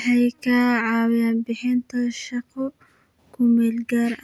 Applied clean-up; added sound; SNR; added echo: none; none; none; none.